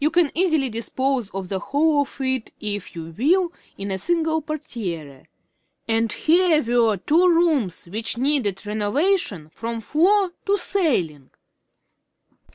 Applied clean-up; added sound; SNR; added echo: none; none; none; none.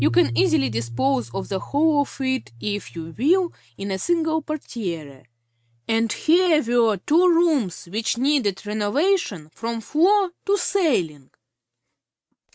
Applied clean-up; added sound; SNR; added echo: neural mask model RNNoise.